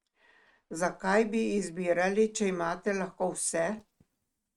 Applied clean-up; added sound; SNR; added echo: neural mask model RNNoise.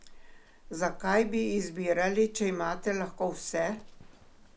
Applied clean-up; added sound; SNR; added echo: none; Livestock, farm animals, working animals; 14 dB; none.